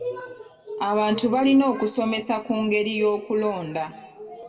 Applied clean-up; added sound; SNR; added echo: none; none; none; reverberation time 1.4 s.